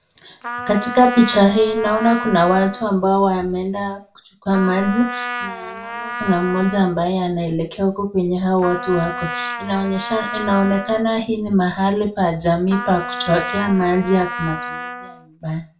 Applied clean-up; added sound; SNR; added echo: none; Trumpet; 10 dB; reverberation time 0.3 s.